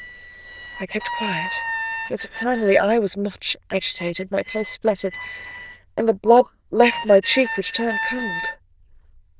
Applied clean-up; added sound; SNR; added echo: neural diffusion model UNIVERSE++.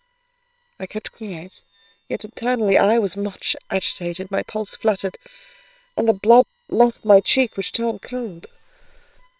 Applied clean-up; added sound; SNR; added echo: neural separator model SepFormer WHAM!.